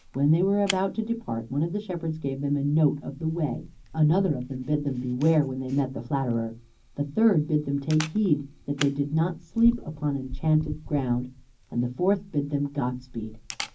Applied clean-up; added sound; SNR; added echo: none; Camera; 16 dB; reverberation time 0.4 s.